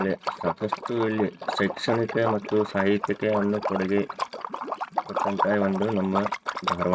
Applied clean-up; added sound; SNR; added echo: neural mask model RNNoise.